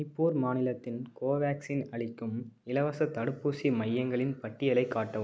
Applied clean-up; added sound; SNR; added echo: none; none; none; none.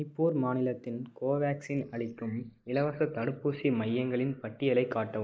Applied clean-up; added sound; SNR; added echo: neural mask model Resemble Enhance denoiser.